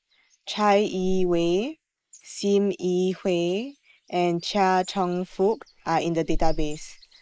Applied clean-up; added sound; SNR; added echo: neural mask model Resemble Enhance denoiser.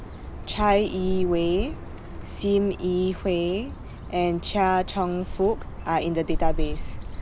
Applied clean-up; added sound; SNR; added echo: none; Bird; 5 dB; none.